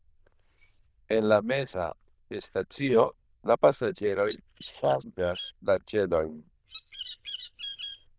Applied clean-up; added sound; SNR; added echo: neural diffusion model UNIVERSE++.